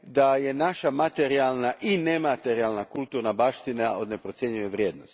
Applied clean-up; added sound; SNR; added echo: none; none; none; none.